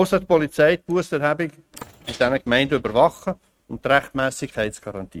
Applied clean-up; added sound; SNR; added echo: neural mask model RNNoise.